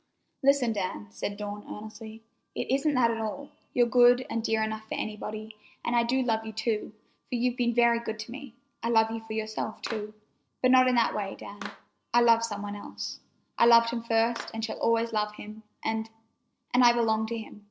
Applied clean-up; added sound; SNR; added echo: neural separator model SepFormer DNS4.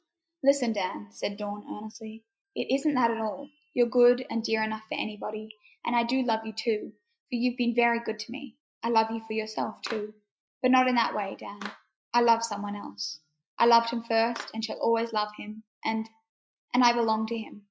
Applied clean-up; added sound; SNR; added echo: classical method Wiener filter.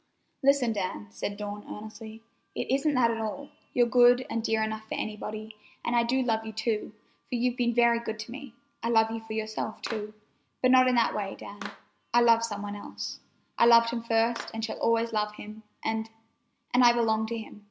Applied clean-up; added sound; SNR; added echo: none; Clapping; 17 dB; none.